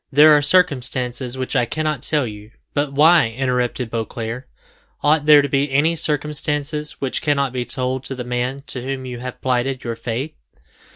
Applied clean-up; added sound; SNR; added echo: none; none; none; none.